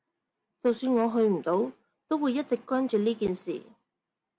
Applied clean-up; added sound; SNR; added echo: none; none; none; none.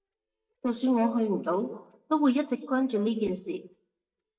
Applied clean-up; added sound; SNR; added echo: neural mask model DeepFilterNet 3.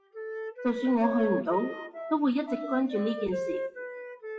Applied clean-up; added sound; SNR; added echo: classical method WPE with log-MMSE.